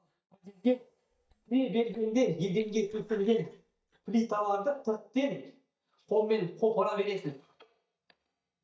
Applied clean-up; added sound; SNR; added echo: neural mask model DeepFilterNet 3.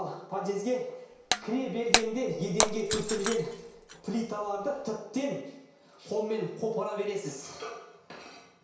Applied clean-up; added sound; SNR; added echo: none; Shatter; 0 dB; reverberation time 0.6 s.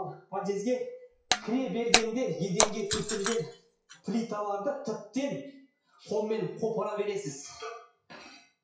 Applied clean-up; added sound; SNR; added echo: classical method WPE with log-MMSE.